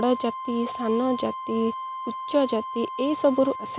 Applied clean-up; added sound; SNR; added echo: none; Wind instrument, woodwind instrument; 8 dB; none.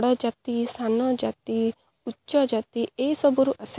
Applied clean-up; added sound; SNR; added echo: none; none; none; none.